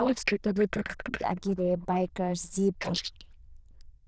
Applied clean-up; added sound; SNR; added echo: neural diffusion model UNIVERSE++.